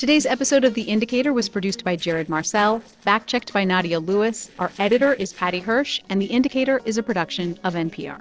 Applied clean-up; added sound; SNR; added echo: neural separator model SepFormer DNS4.